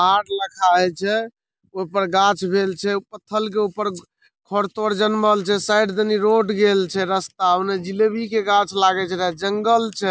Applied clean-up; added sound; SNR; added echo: none; none; none; none.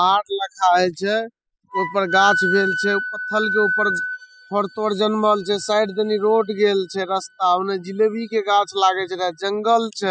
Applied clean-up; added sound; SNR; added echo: classical method spectral subtraction.